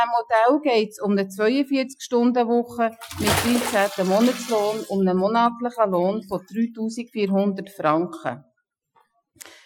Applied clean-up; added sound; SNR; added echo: classical method Wiener filter.